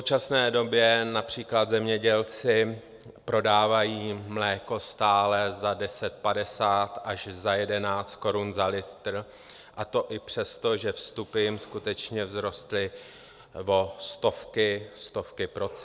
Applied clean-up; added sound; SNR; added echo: none; none; none; none.